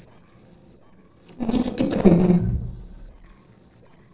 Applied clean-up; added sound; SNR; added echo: neural separator model SepFormer DNS4.